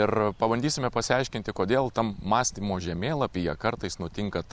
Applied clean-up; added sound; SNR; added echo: none; none; none; none.